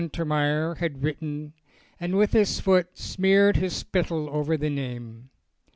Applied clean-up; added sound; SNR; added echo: none; none; none; none.